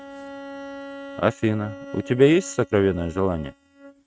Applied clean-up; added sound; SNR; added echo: neural mask model RNNoise.